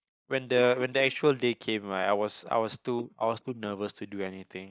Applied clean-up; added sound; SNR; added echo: neural mask model DeepFilterNet 3.